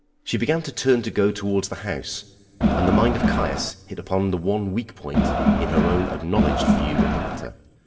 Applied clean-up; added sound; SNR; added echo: none; Crowd; -4 dB; reverberation time 1.7 s.